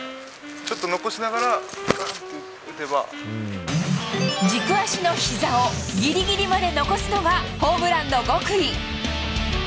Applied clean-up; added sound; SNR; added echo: none; Wind instrument, woodwind instrument; 15 dB; none.